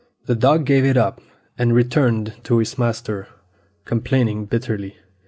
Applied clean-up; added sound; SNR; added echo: none; none; none; none.